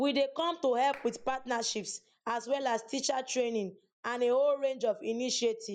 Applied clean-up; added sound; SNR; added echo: neural mask model DeepFilterNet 3.